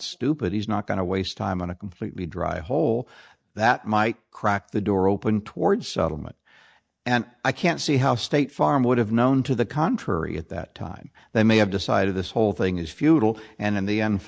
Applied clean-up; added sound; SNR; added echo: neural mask model DeepFilterNet 3.